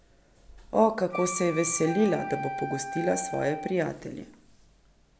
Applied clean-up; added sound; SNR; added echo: none; Wind instrument, woodwind instrument; 7 dB; none.